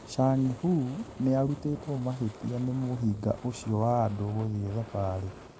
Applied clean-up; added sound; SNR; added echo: none; Fire; 17 dB; none.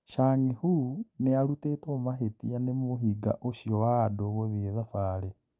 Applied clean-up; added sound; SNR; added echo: none; none; none; none.